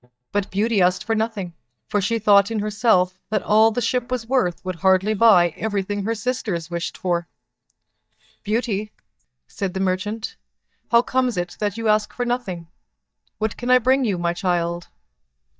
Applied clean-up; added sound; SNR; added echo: neural mask model DeepFilterNet 3.